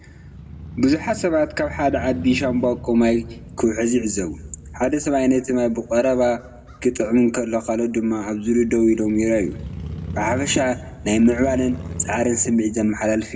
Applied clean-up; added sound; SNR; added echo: none; Motorcycle / Crow; 14 dB; reverberation time 1.7 s.